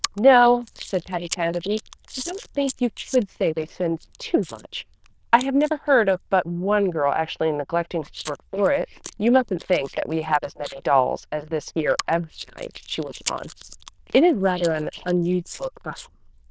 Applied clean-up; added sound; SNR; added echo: neural diffusion model UNIVERSE++.